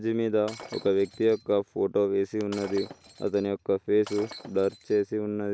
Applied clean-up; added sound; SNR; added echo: none; Shatter; 19 dB; none.